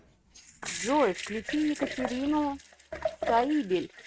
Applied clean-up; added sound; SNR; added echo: neural mask model RNNoise.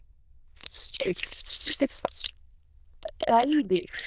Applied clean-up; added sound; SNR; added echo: neural diffusion model UNIVERSE++.